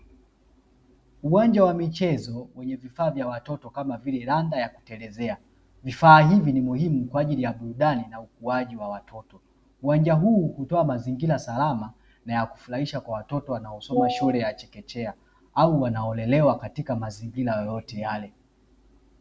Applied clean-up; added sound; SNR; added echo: none; none; none; none.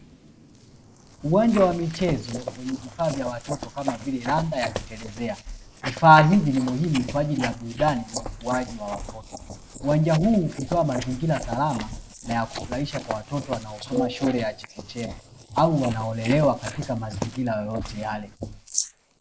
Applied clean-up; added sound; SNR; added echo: neural mask model Resemble Enhance denoiser.